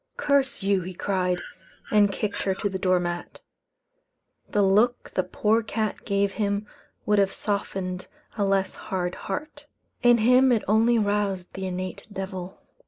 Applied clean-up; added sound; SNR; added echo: neural mask model Resemble Enhance denoiser.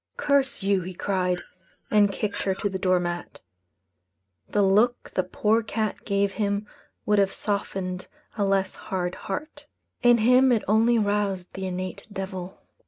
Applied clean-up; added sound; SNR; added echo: neural mask model RNNoise.